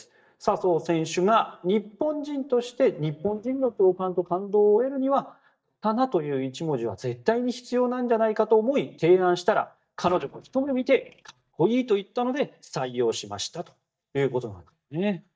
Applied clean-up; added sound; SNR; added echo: neural mask model DeepFilterNet 3.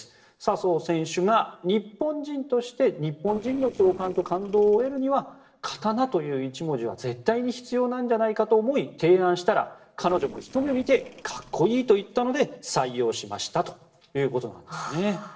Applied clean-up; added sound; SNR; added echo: neural separator model SepFormer DNS4.